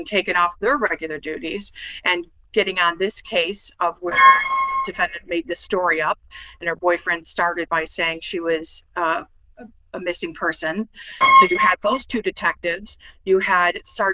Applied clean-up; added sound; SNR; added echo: neural diffusion model UNIVERSE++.